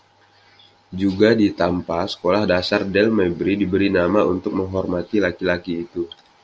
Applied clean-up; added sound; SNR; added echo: none; none; none; none.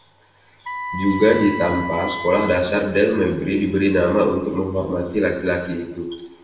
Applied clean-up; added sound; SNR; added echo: none; Wind instrument, woodwind instrument; 9 dB; reverberation time 0.7 s.